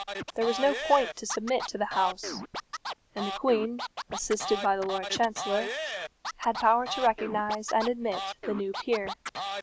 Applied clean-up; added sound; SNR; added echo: none; Scratching (performance technique); 7 dB; none.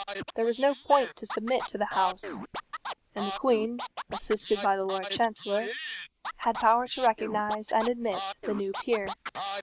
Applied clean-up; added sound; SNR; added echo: neural mask model Resemble Enhance denoiser.